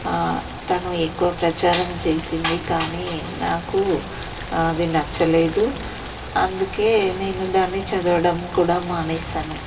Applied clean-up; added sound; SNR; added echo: none; Rain; 12 dB; reverberation time 2.6 s.